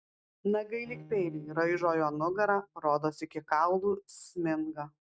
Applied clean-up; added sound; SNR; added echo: neural mask model RNNoise.